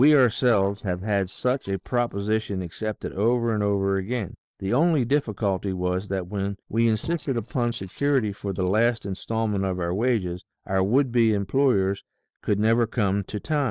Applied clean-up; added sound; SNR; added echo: neural separator model SepFormer DNS4.